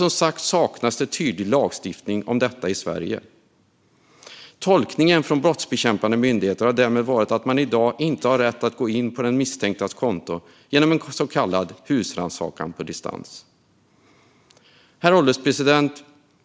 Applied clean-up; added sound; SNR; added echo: none; none; none; none.